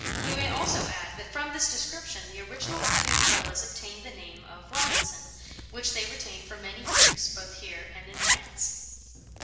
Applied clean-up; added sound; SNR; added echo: none; Zipper (clothing); -4 dB; reverberation time 1.3 s.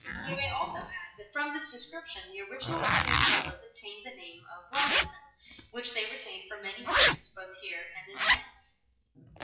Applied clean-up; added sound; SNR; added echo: classical method WPE with log-MMSE.